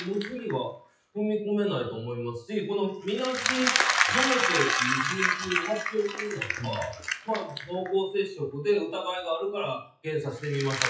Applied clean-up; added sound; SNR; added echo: classical method WPE with log-MMSE.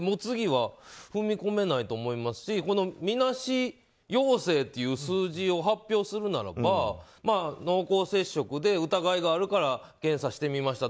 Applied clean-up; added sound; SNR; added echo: none; none; none; none.